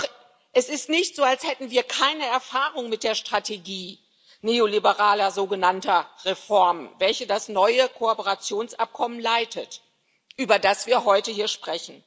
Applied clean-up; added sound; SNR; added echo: none; none; none; none.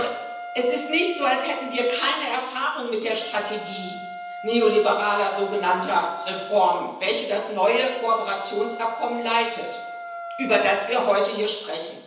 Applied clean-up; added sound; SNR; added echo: none; Wind instrument, woodwind instrument; 12 dB; reverberation time 0.9 s.